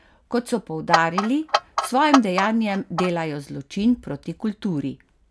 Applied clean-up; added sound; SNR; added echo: none; Clock; 2 dB; none.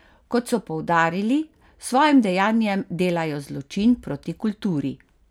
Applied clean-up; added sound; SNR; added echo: none; none; none; none.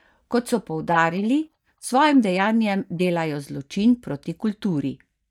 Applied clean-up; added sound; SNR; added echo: neural mask model DeepFilterNet 3.